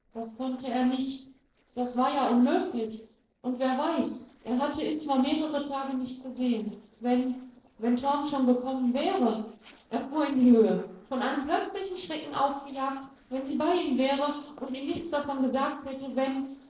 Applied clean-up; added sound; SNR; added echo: neural separator model SepFormer DNS4.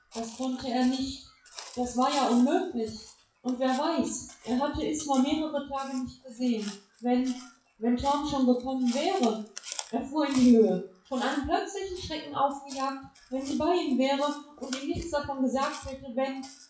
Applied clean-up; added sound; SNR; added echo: classical method WPE with log-MMSE.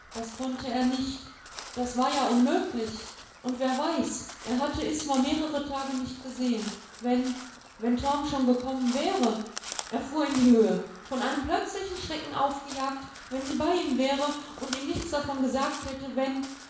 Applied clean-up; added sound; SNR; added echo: none; Crow; 15 dB; reverberation time 0.7 s.